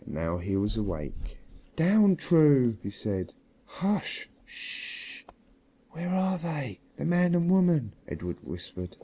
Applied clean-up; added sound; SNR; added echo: none; none; none; none.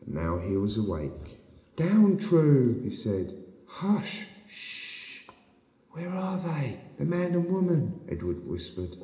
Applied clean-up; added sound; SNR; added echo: none; none; none; reverberation time 0.8 s.